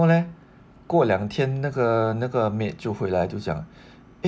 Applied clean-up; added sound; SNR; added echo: none; none; none; none.